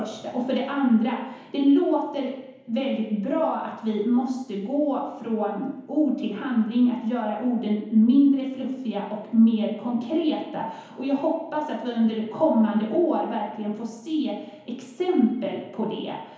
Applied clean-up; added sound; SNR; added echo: none; none; none; reverberation time 1.0 s.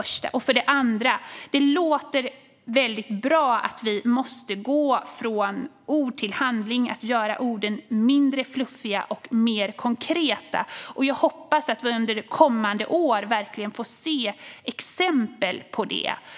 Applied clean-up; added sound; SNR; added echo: none; none; none; none.